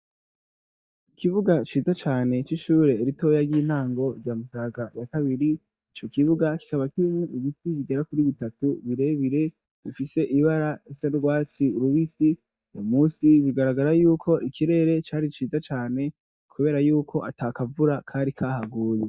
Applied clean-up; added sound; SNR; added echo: neural mask model DeepFilterNet 3.